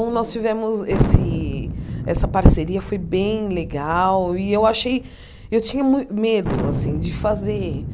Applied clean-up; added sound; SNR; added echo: none; Thunder; 8 dB; none.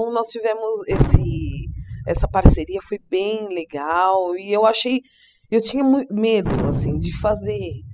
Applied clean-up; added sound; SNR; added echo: classical method spectral subtraction.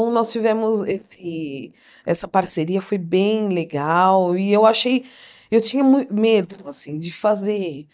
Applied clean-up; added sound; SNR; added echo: neural mask model DeepFilterNet 3.